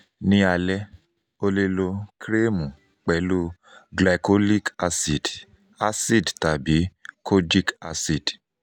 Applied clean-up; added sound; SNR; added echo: none; none; none; none.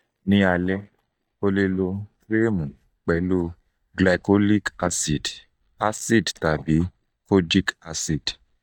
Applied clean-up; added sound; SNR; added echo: neural mask model DeepFilterNet 3.